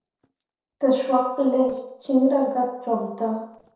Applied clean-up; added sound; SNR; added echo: neural separator model SepFormer DNS4.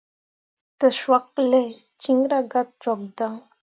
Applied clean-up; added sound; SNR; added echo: none; none; none; none.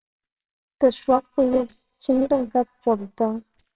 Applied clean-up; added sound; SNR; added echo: neural separator model SepFormer WHAMR!.